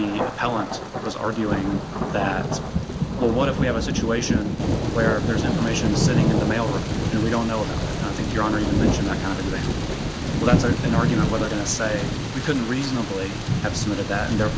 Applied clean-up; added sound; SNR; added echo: none; Thunder; -2 dB; none.